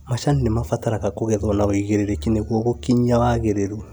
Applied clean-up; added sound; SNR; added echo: none; none; none; none.